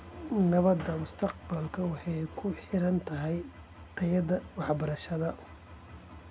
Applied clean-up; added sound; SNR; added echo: none; none; none; none.